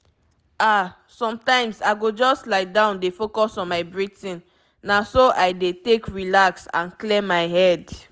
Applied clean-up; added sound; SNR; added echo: none; none; none; none.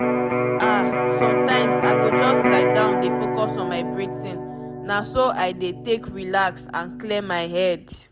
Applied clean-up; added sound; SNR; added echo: none; Electric guitar; -3 dB; none.